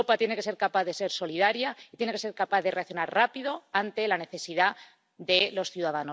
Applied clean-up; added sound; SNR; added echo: none; none; none; none.